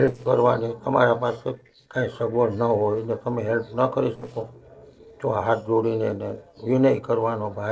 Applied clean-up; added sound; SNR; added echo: neural separator model SepFormer DNS4.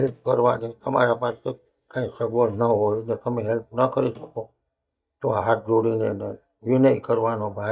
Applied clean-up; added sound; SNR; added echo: neural mask model DeepFilterNet 3.